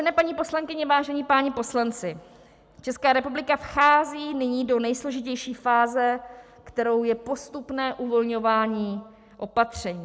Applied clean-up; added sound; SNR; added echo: none; none; none; none.